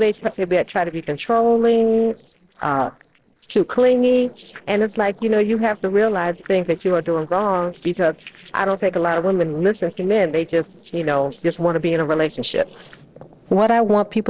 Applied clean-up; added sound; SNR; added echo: neural separator model SepFormer DNS4.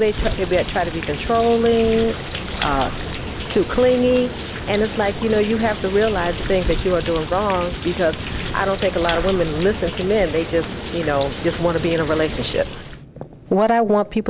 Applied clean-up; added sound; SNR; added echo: none; Rain; 7 dB; none.